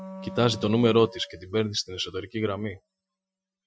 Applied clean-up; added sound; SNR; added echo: classical method Wiener filter.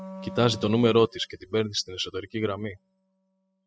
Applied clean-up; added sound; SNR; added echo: classical method spectral subtraction.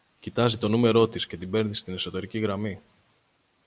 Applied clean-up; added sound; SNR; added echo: none; none; none; none.